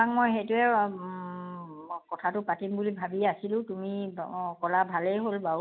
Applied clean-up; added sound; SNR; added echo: none; none; none; none.